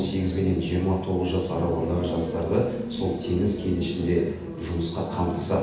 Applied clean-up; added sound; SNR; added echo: none; none; none; reverberation time 0.8 s.